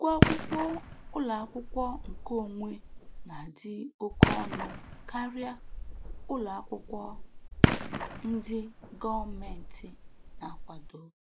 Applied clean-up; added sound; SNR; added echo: none; Fireworks; -5 dB; none.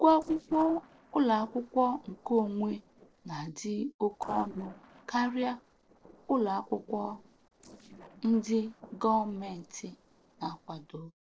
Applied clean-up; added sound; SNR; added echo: neural separator model SepFormer DNS4.